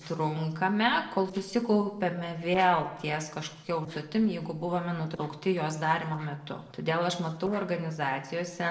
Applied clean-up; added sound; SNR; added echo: neural separator model SepFormer DNS4.